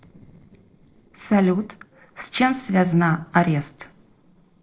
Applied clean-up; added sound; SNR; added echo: neural separator model SepFormer DNS4.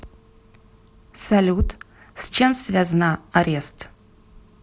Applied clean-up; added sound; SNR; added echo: none; none; none; none.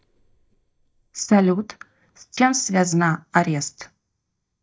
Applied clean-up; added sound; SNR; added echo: neural mask model DeepFilterNet 3.